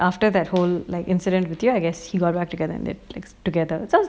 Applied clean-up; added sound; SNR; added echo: none; none; none; none.